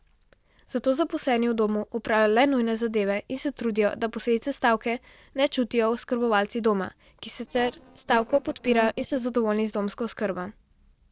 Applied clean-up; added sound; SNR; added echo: neural separator model SepFormer DNS4.